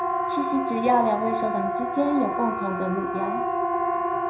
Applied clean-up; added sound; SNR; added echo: none; Siren; -1 dB; reverberation time 0.5 s.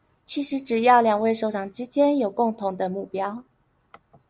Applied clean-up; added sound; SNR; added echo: none; none; none; none.